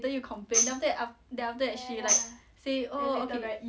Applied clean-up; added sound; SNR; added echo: none; Tambourine; 0 dB; none.